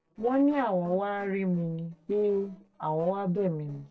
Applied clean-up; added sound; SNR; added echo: neural separator model SepFormer DNS4.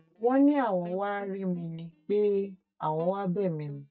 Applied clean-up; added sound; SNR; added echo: neural mask model DeepFilterNet 3.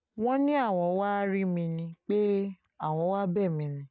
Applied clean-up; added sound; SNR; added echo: none; none; none; none.